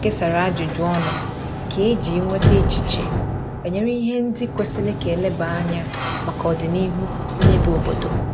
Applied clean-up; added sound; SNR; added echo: none; Sliding door; 0 dB; none.